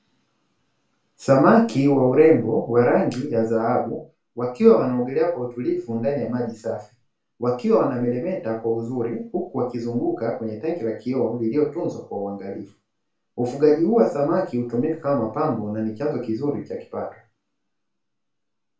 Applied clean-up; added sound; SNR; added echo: none; none; none; reverberation time 0.3 s.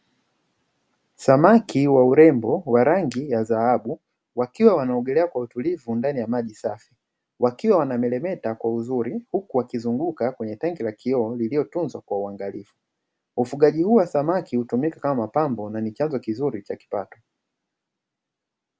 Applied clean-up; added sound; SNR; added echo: none; none; none; none.